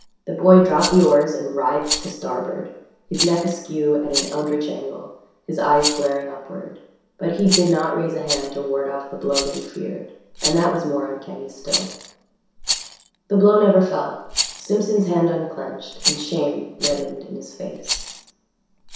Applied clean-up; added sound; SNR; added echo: none; Rattle; 9 dB; reverberation time 0.7 s.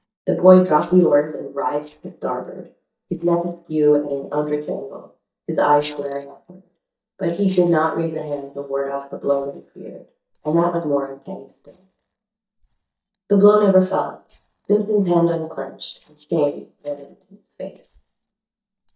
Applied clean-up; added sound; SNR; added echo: neural mask model DeepFilterNet 3.